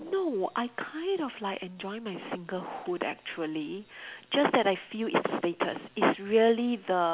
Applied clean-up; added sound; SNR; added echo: none; none; none; none.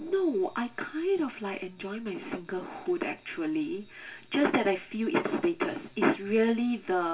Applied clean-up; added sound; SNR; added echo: none; none; none; reverberation time 0.2 s.